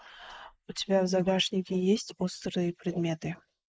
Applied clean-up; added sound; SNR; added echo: neural mask model Resemble Enhance denoiser.